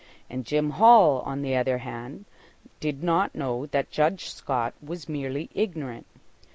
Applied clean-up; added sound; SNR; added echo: none; none; none; none.